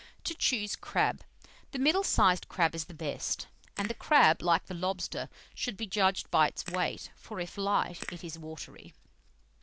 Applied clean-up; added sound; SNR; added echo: none; Crack / Crackle; 17 dB; none.